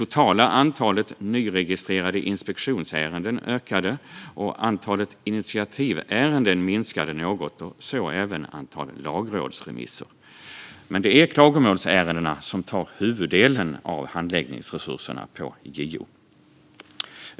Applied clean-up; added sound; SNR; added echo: none; none; none; none.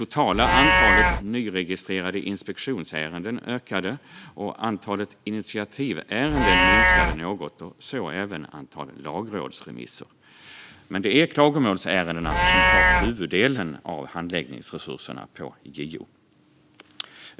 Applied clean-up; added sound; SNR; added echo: none; Livestock, farm animals, working animals; -1 dB; none.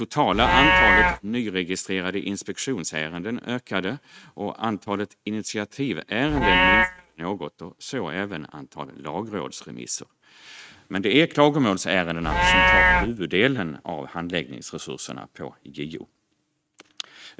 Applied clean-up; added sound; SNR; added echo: neural mask model RNNoise.